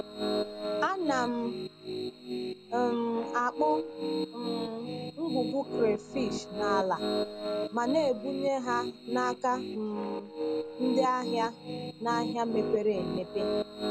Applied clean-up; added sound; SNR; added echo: none; Piano; 2 dB; none.